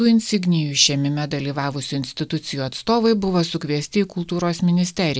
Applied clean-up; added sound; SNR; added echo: none; none; none; none.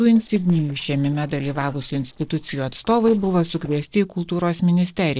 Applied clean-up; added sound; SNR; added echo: neural separator model SepFormer DNS4.